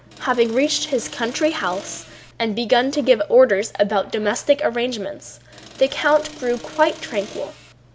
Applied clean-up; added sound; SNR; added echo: none; Accelerating, revving, vroom; 19 dB; none.